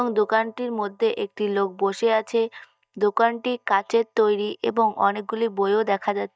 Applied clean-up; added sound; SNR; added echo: neural mask model DeepFilterNet 3.